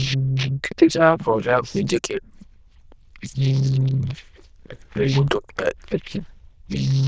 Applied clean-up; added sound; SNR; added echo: neural diffusion model UNIVERSE++.